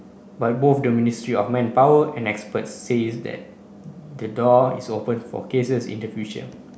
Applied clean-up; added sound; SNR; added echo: none; none; none; none.